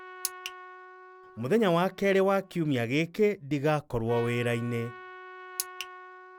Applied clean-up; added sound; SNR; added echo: none; Trumpet; 18 dB; none.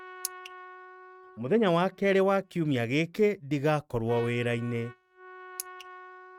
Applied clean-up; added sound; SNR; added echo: neural mask model RNNoise.